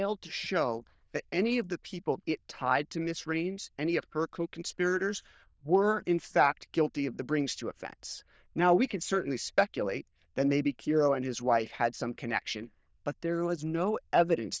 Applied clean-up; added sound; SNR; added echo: neural diffusion model UNIVERSE++.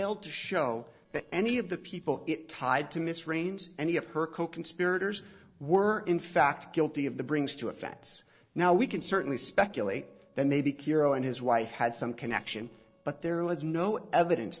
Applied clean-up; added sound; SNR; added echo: neural separator model SepFormer DNS4.